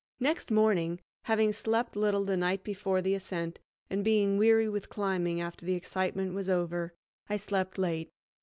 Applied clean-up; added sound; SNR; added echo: none; none; none; none.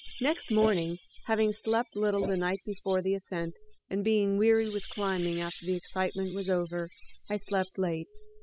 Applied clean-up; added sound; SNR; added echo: classical method spectral subtraction.